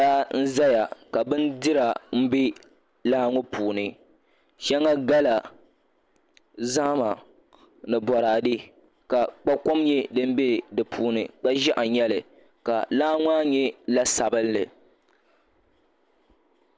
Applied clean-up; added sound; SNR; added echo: none; none; none; none.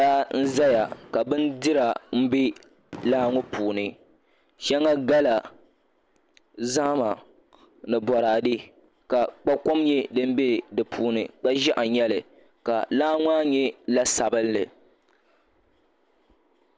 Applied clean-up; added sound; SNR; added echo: none; Fireworks; 17 dB; none.